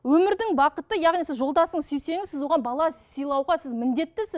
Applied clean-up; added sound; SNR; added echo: none; none; none; none.